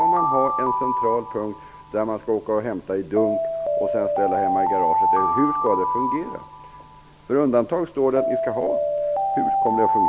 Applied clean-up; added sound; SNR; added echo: none; Alarm; -2 dB; none.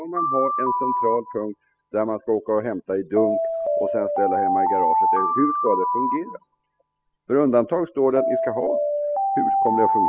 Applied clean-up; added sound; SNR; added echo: classical method spectral subtraction.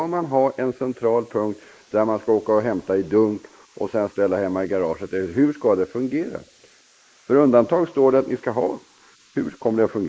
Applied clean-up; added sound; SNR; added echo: neural mask model Resemble Enhance denoiser.